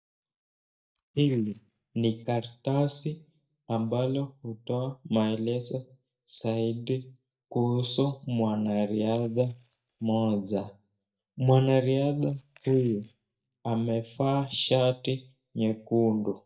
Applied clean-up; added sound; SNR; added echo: neural mask model DeepFilterNet 3.